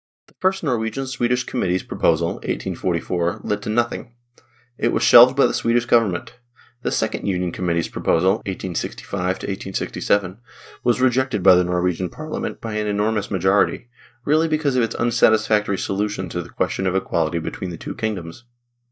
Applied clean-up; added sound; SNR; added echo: neural mask model DeepFilterNet 3.